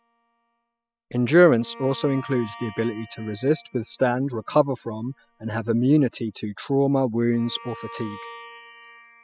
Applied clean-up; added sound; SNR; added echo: classical method spectral subtraction.